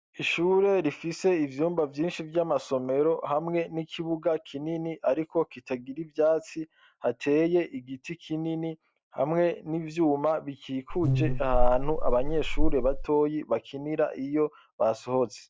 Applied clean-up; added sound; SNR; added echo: none; Buzz; -5 dB; none.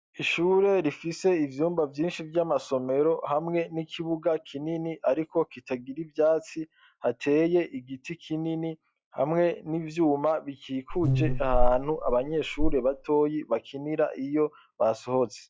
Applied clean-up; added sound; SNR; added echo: classical method log-MMSE.